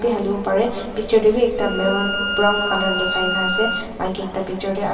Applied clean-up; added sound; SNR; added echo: none; Bowed string instrument; 4 dB; reverberation time 2.5 s.